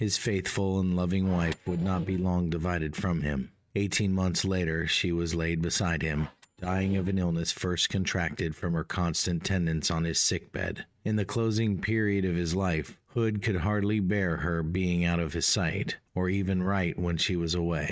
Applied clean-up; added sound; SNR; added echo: neural mask model RNNoise.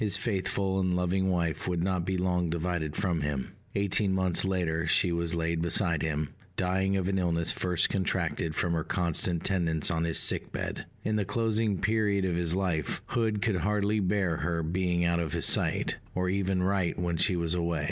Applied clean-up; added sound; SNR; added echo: none; none; none; none.